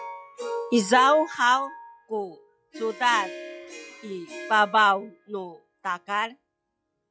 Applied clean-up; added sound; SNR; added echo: classical method log-MMSE.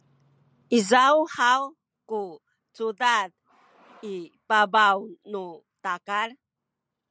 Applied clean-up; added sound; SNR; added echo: none; none; none; none.